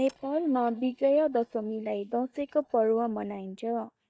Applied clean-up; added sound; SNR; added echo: neural mask model DeepFilterNet 3.